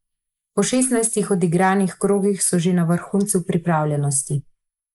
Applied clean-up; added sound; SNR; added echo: neural mask model Resemble Enhance denoiser.